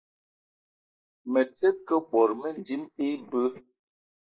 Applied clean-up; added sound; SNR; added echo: neural mask model Resemble Enhance denoiser.